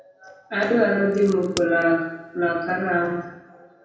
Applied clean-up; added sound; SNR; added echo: none; Crack; 18 dB; reverberation time 0.9 s.